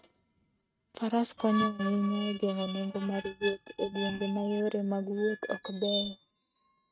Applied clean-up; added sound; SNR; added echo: neural mask model RNNoise.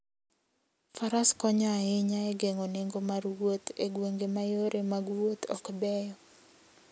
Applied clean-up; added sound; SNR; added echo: none; none; none; none.